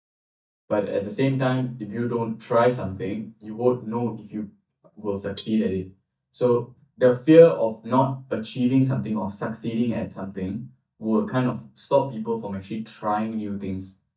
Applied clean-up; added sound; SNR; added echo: neural mask model DeepFilterNet 3.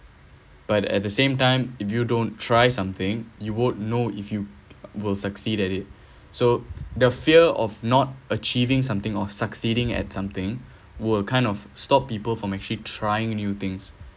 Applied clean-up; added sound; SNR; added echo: none; none; none; none.